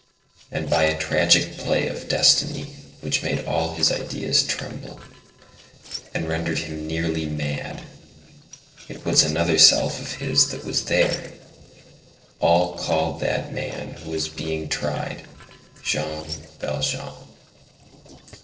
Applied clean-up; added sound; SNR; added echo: neural separator model SepFormer DNS4.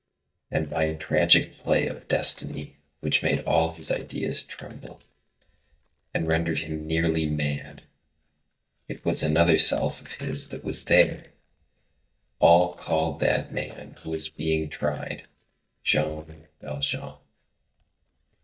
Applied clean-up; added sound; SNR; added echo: neural mask model DeepFilterNet 3.